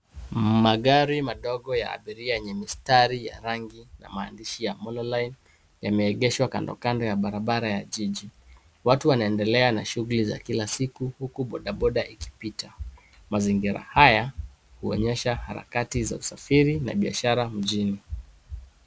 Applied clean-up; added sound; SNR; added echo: none; none; none; none.